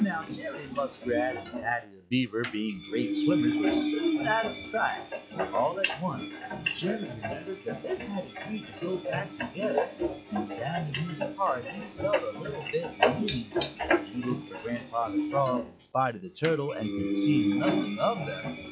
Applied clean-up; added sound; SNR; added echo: classical method log-MMSE.